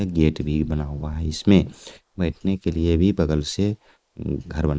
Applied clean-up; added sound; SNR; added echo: neural mask model Resemble Enhance denoiser.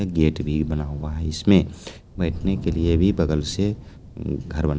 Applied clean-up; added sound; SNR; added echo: none; Thunder; 13 dB; none.